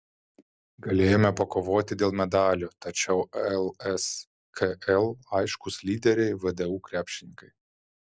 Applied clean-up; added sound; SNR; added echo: none; none; none; none.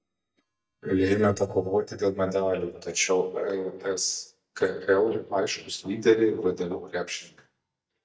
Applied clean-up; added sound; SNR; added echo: neural mask model DeepFilterNet 3.